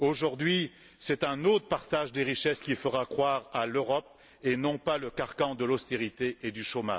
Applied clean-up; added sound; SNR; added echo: none; none; none; none.